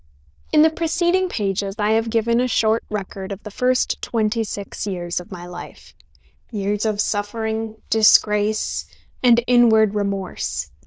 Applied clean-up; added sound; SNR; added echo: neural diffusion model UNIVERSE++.